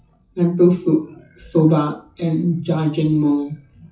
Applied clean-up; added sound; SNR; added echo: classical method WPE with log-MMSE.